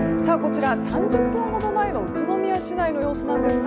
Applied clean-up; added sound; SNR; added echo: none; Keyboard (musical); -1 dB; none.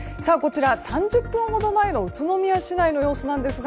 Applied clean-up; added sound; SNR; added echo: none; none; none; none.